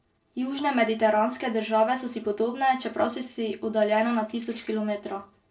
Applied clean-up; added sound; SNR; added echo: neural separator model SepFormer DNS4.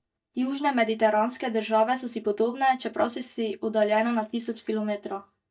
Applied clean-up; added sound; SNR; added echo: neural mask model DeepFilterNet 3.